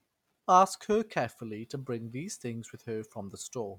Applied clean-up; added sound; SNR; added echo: none; none; none; none.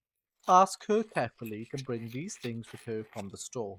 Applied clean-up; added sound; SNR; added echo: neural mask model Resemble Enhance denoiser.